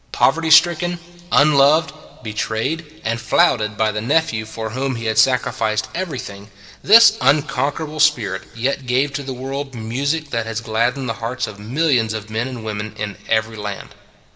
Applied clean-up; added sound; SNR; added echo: none; none; none; reverberation time 1.8 s.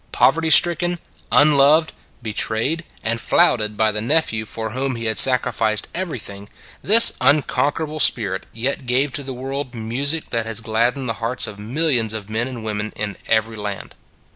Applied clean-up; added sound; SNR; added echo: none; none; none; none.